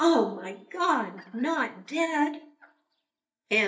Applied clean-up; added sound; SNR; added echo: neural mask model DeepFilterNet 3.